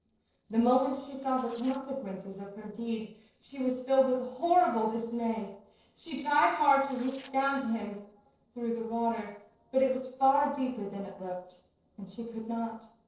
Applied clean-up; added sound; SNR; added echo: neural separator model SepFormer DNS4.